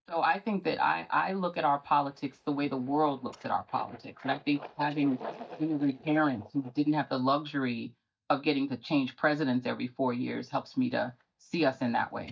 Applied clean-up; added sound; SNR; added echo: neural mask model DeepFilterNet 3.